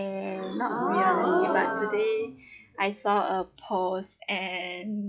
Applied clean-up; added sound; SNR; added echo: classical method log-MMSE.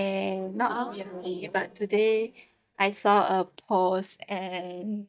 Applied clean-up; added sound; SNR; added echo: neural mask model DeepFilterNet 3.